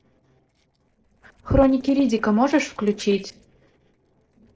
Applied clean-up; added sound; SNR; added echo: neural separator model SepFormer DNS4.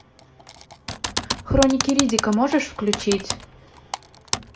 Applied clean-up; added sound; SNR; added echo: none; Typing; 6 dB; reverberation time 0.2 s.